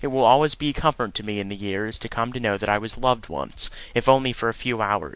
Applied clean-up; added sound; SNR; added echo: none; none; none; none.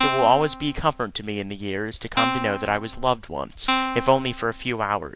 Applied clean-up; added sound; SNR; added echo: none; Guitar; 2 dB; none.